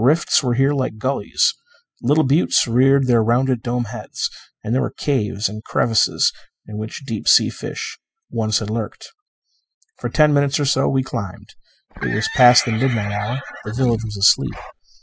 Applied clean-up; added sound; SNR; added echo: classical method spectral subtraction.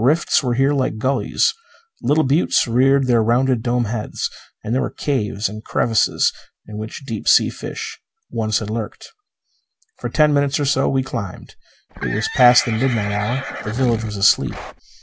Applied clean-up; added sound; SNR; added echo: none; Livestock, farm animals, working animals; 9 dB; none.